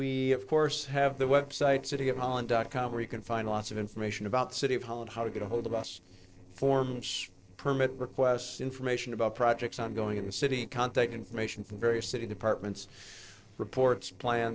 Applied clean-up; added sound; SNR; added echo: neural separator model SepFormer DNS4.